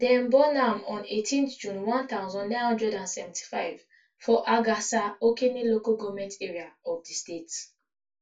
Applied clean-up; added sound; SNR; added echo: none; none; none; reverberation time 0.2 s.